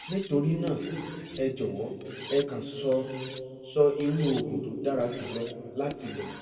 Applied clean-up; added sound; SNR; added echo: none; Cutlery, silverware; 17 dB; reverberation time 2.1 s.